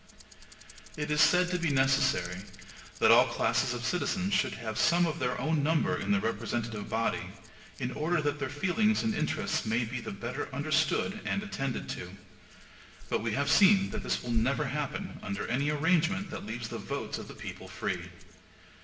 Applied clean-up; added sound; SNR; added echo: none; Rattle; 15 dB; reverberation time 1.0 s.